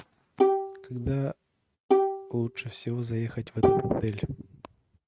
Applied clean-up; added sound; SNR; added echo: neural mask model RNNoise.